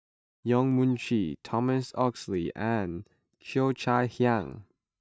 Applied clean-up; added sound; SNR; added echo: neural mask model DeepFilterNet 3.